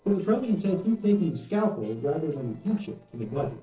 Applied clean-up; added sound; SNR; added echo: neural separator model SepFormer DNS4.